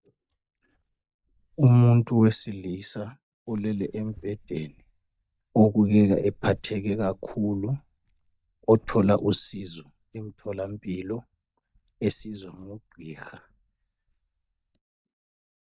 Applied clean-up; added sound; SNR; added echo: neural mask model DeepFilterNet 3.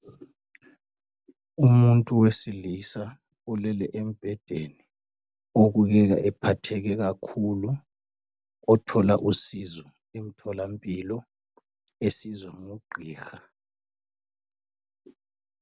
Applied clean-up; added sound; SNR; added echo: none; none; none; none.